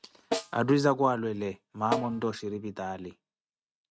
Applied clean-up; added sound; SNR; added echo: neural mask model RNNoise.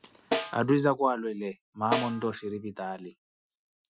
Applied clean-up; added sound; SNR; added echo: classical method Wiener filter.